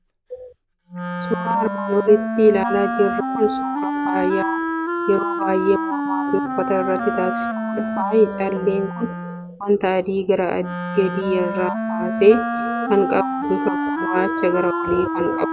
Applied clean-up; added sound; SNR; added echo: none; Wind instrument, woodwind instrument; 3 dB; none.